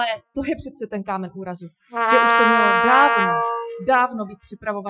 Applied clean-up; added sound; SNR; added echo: classical method Wiener filter.